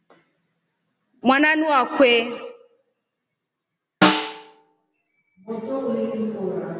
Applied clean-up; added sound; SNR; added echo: none; Snare drum; 1 dB; none.